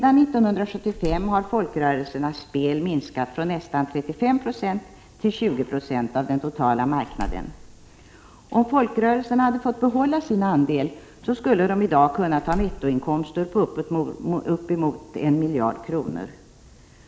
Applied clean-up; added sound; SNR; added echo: none; Slam; 11 dB; none.